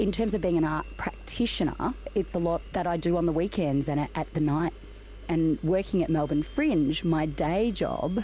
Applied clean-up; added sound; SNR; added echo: none; Engine; 15 dB; none.